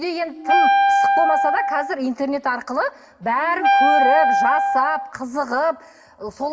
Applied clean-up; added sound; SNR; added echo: none; Wind instrument, woodwind instrument; -5 dB; reverberation time 0.5 s.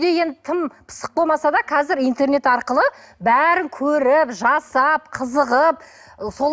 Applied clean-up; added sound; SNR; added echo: none; none; none; none.